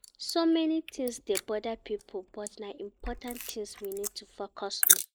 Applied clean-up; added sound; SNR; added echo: neural mask model Resemble Enhance denoiser.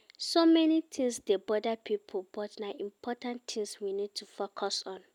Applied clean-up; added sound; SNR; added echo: none; none; none; none.